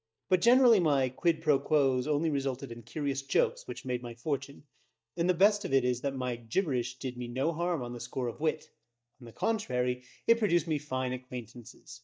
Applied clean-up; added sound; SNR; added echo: neural mask model DeepFilterNet 3.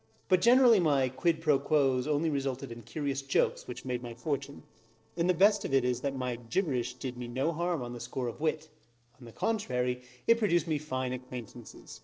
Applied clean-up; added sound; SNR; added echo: neural separator model SepFormer DNS4.